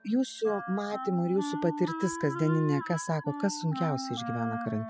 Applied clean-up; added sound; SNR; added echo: classical method spectral subtraction.